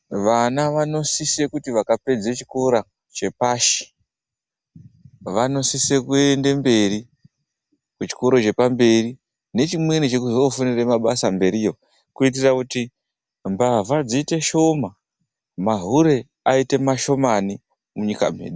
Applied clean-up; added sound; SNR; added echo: none; none; none; none.